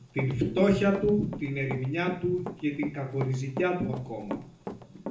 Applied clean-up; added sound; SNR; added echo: none; Run; 11 dB; reverberation time 0.5 s.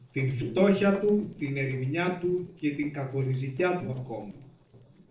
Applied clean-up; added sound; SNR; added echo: neural separator model SepFormer DNS4.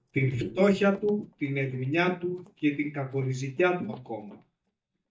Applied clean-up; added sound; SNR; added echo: neural mask model DeepFilterNet 3.